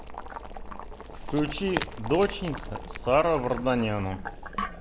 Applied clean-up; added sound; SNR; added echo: none; Wood + Boiling; 7 dB; none.